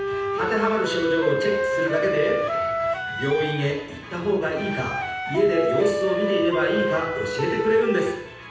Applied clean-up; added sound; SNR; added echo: none; Wind instrument, woodwind instrument; 2 dB; reverberation time 0.9 s.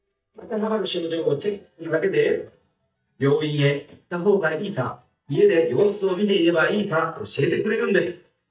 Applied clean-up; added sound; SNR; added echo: neural mask model DeepFilterNet 3.